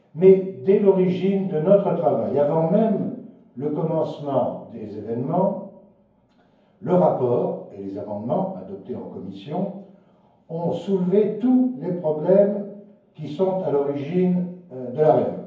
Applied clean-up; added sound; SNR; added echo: none; none; none; reverberation time 0.9 s.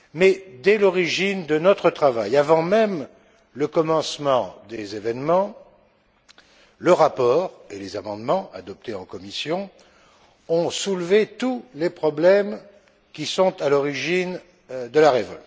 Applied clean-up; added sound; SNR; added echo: none; none; none; none.